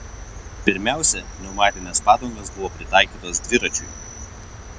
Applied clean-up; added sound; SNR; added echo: none; Cricket; 13 dB; none.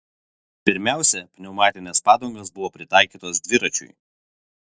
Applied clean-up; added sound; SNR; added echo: none; none; none; none.